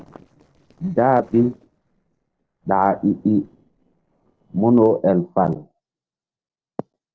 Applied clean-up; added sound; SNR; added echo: neural separator model SepFormer DNS4.